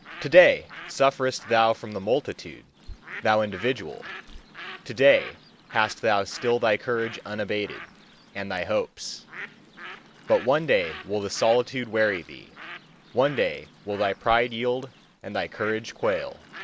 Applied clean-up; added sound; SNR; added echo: none; Bird; 18 dB; none.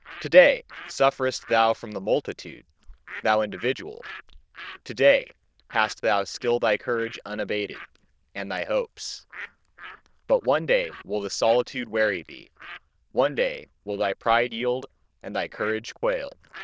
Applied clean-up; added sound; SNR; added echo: neural diffusion model UNIVERSE++.